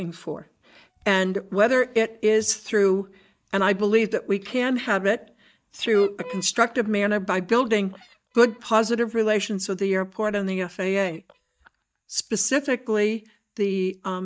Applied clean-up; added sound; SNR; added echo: neural mask model DeepFilterNet 3.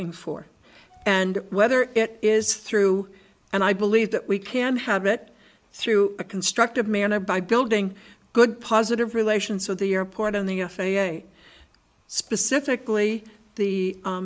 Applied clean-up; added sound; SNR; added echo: none; none; none; none.